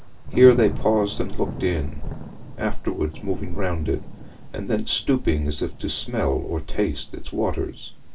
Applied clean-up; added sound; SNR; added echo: none; Thunder / Rain; 15 dB; reverberation time 0.2 s.